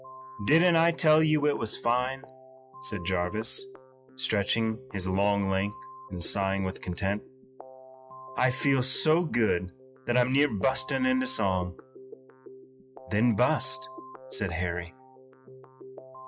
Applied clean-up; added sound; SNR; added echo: classical method log-MMSE.